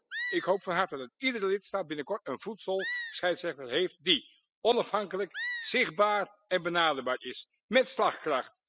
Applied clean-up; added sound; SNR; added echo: classical method spectral subtraction.